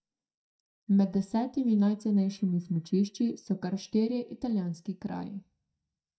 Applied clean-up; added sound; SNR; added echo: neural mask model DeepFilterNet 3.